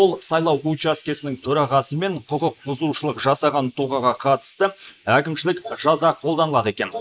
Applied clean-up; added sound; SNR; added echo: neural mask model Resemble Enhance denoiser.